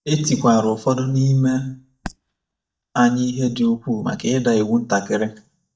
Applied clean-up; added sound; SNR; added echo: neural mask model DeepFilterNet 3.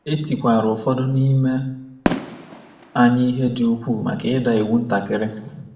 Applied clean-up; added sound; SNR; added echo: none; Fireworks; 13 dB; reverberation time 0.6 s.